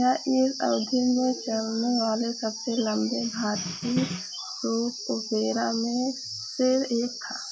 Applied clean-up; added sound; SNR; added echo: classical method log-MMSE.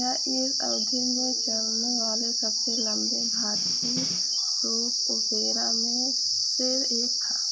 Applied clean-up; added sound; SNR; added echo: none; Snare drum; 17 dB; none.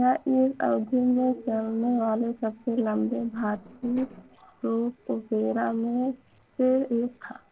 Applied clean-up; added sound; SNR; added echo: neural separator model SepFormer DNS4.